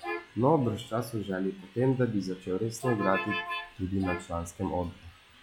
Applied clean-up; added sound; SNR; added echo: classical method log-MMSE.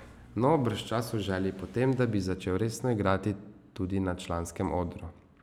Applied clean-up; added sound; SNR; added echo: none; none; none; none.